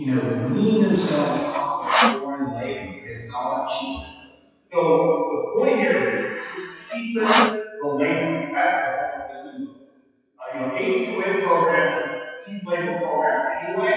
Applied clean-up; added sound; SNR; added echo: classical method WPE with log-MMSE.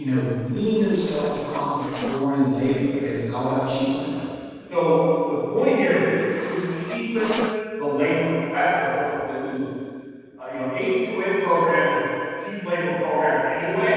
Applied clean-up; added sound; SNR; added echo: neural separator model SepFormer DNS4.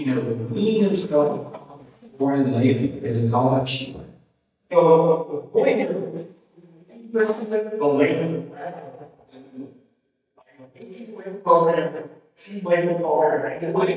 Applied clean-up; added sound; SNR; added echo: neural mask model DeepFilterNet 3.